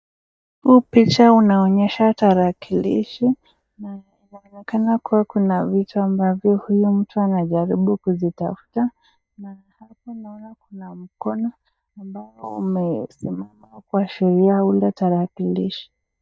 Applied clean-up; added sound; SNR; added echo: neural mask model DeepFilterNet 3.